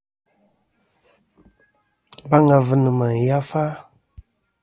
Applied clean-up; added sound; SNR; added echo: none; none; none; none.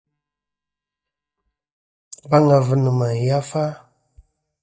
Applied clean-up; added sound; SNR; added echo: neural mask model DeepFilterNet 3.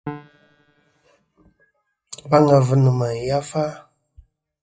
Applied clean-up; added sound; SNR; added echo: classical method WPE with log-MMSE.